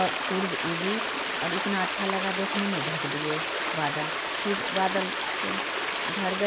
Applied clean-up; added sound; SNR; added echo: none; Stream; -2 dB; none.